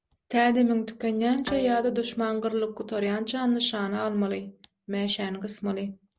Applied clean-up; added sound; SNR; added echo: none; Bowed string instrument; 17 dB; none.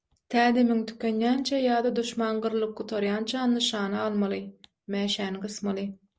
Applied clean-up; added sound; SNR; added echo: none; none; none; none.